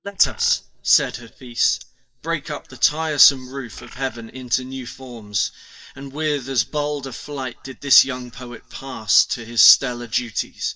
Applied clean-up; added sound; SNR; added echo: neural mask model DeepFilterNet 3.